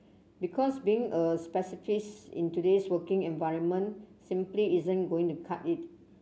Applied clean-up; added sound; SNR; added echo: none; none; none; none.